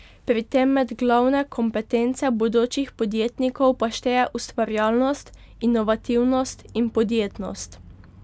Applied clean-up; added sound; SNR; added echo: none; none; none; none.